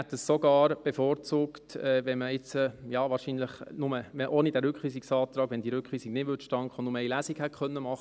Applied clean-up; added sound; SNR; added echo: none; none; none; none.